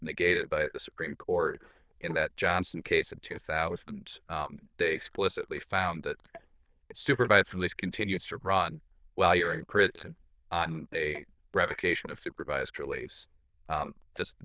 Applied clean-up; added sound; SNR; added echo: neural diffusion model UNIVERSE++.